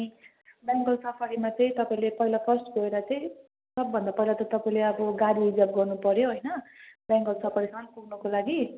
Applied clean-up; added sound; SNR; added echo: none; none; none; none.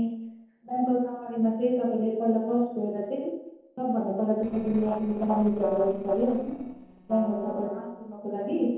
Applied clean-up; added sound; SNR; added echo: neural separator model SepFormer DNS4.